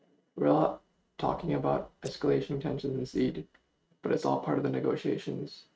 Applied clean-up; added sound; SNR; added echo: neural mask model RNNoise.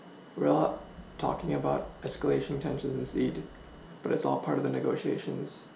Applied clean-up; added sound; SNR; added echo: none; Scissors; 20 dB; none.